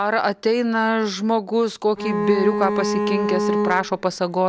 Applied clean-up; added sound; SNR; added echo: none; Bowed string instrument; 1 dB; none.